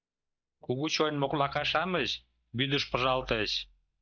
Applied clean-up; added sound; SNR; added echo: neural mask model DeepFilterNet 3.